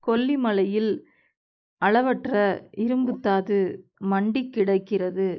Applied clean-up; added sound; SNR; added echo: neural mask model Resemble Enhance denoiser.